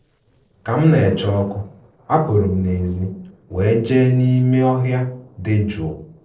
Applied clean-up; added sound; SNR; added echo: neural separator model SepFormer DNS4.